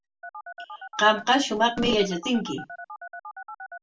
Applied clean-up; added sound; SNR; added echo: none; Telephone; 14 dB; reverberation time 0.1 s.